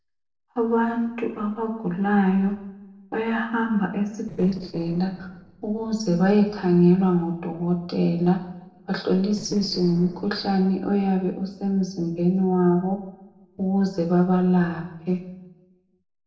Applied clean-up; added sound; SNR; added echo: neural separator model SepFormer DNS4.